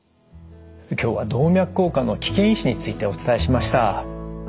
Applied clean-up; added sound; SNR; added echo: none; none; none; none.